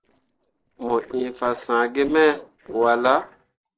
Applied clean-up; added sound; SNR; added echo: neural separator model SepFormer DNS4.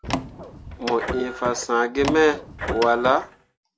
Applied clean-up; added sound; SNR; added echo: none; Printer + Door; 8 dB; none.